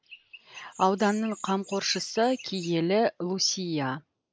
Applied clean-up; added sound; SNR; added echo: neural mask model Resemble Enhance denoiser.